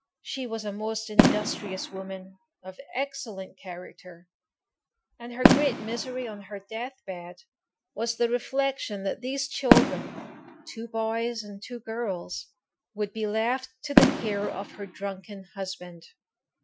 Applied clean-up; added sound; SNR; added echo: classical method Wiener filter.